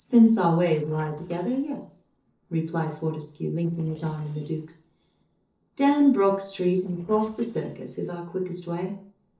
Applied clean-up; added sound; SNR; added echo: neural separator model SepFormer DNS4.